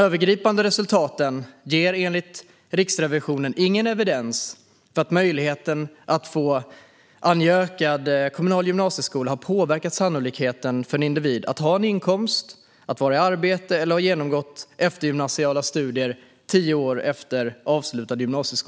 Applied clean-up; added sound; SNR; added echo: none; none; none; none.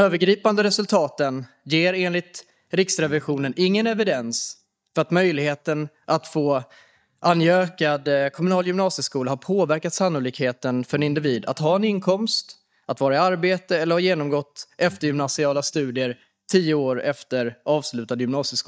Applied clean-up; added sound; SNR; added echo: neural mask model DeepFilterNet 3.